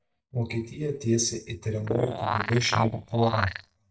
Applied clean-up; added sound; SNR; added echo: neural mask model DeepFilterNet 3.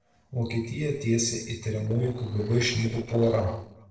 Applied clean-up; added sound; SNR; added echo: neural separator model SepFormer DNS4.